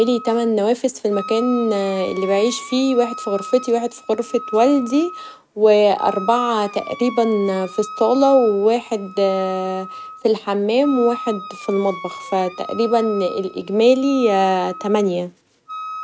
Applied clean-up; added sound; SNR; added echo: none; Wind instrument, woodwind instrument; 15 dB; none.